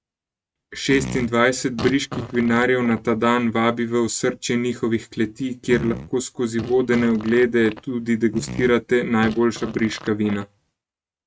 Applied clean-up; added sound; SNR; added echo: neural mask model RNNoise.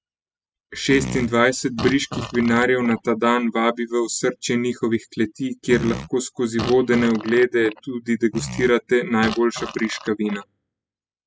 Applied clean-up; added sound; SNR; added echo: classical method spectral subtraction.